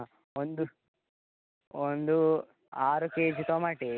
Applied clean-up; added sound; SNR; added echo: none; none; none; none.